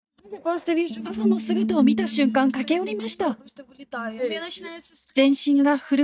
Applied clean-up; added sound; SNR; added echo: neural mask model DeepFilterNet 3.